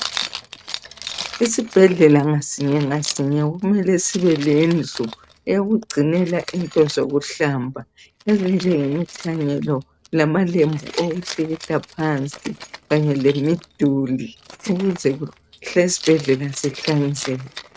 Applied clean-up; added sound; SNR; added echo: neural mask model RNNoise.